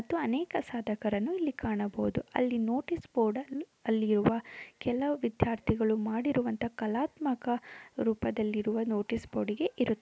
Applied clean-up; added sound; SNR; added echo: none; none; none; none.